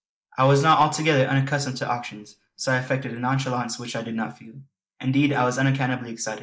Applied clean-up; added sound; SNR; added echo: neural mask model Resemble Enhance denoiser.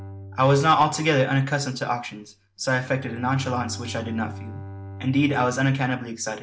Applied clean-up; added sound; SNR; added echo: none; Bowed string instrument; 16 dB; none.